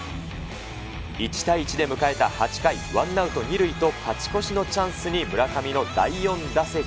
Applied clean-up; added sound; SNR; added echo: none; none; none; none.